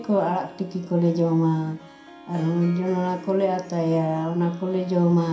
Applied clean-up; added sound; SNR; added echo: none; Harp; 20 dB; reverberation time 0.5 s.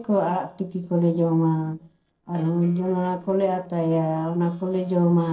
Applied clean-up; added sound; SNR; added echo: neural separator model SepFormer DNS4.